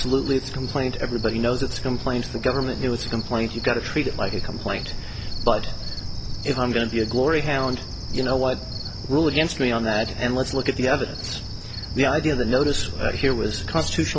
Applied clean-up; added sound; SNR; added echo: none; Cricket; 5 dB; none.